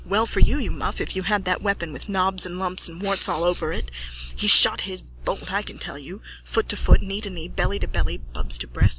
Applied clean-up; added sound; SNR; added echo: none; none; none; none.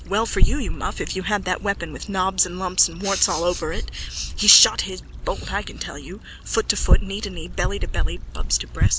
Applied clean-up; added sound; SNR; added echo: none; Stream / Trickle, dribble / Traffic noise, roadway noise; 18 dB; none.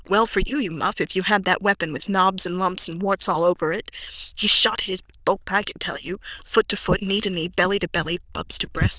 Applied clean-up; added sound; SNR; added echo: neural diffusion model UNIVERSE++.